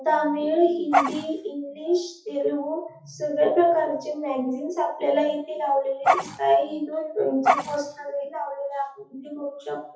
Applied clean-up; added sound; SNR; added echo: classical method WPE with log-MMSE.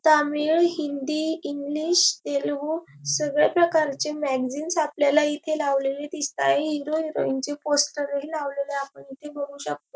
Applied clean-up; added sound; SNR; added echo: none; none; none; none.